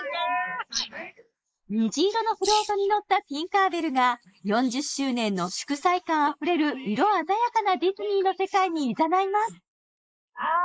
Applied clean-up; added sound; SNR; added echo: neural mask model Resemble Enhance denoiser.